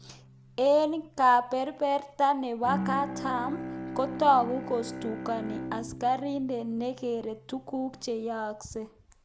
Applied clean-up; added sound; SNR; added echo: none; Bowed string instrument; 11 dB; none.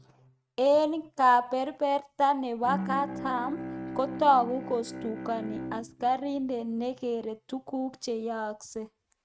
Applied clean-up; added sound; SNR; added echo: neural mask model RNNoise.